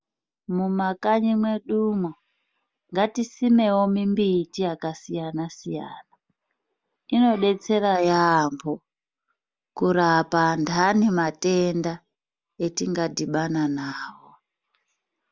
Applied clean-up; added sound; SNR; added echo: none; none; none; none.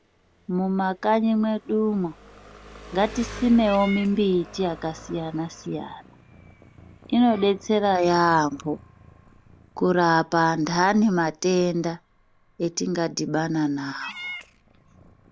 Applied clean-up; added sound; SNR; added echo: none; Meow / Purr + Engine; 20 dB; none.